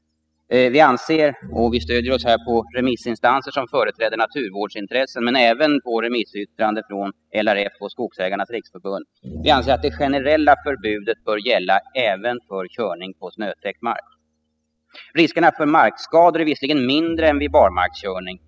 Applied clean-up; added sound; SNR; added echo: classical method spectral subtraction.